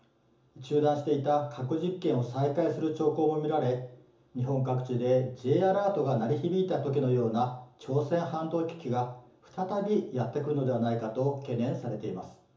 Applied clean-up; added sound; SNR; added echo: none; none; none; reverberation time 0.7 s.